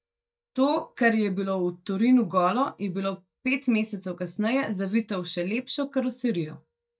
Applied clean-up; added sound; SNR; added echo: neural mask model DeepFilterNet 3.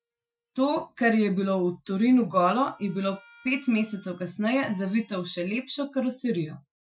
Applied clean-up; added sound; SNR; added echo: classical method Wiener filter.